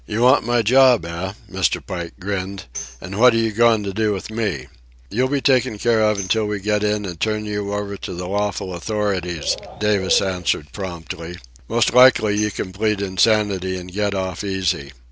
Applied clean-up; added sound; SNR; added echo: none; Tambourine + Bird; 17 dB; none.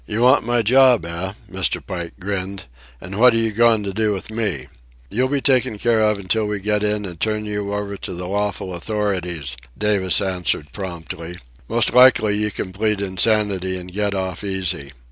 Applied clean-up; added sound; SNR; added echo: none; none; none; none.